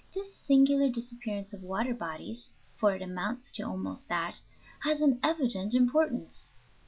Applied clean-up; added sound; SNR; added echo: none; none; none; none.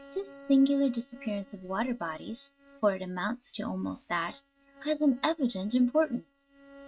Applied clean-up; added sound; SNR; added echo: neural mask model RNNoise.